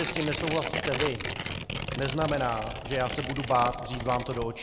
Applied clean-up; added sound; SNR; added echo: none; Tearing; 4 dB; none.